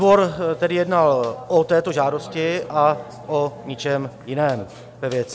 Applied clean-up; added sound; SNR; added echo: none; Burping, eructation; 19 dB; none.